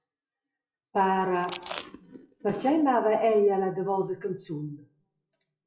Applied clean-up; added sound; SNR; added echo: classical method WPE with log-MMSE.